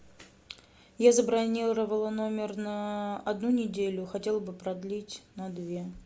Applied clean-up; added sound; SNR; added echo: none; none; none; none.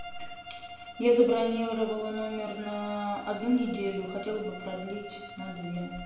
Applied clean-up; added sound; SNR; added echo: none; Bowed string instrument; 14 dB; reverberation time 0.8 s.